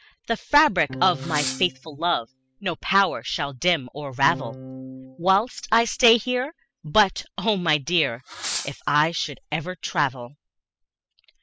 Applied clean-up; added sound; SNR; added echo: classical method spectral subtraction.